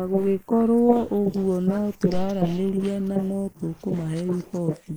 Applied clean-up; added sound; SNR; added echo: neural mask model Resemble Enhance denoiser.